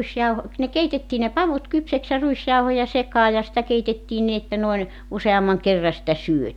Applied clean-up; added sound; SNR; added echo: none; none; none; none.